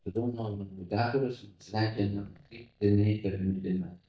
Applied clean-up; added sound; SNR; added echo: neural mask model DeepFilterNet 3.